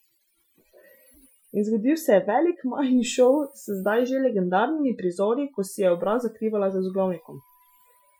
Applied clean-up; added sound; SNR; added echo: classical method Wiener filter.